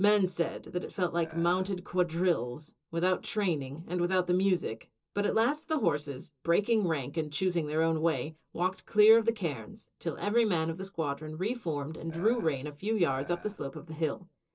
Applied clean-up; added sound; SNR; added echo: neural separator model SepFormer DNS4.